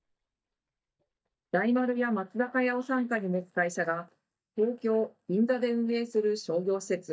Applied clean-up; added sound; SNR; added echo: neural mask model DeepFilterNet 3.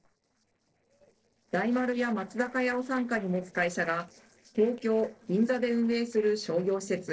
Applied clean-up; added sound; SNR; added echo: neural separator model SepFormer DNS4.